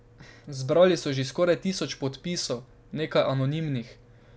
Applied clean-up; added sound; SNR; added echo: none; none; none; none.